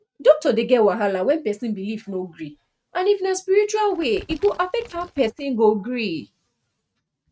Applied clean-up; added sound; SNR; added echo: neural mask model RNNoise.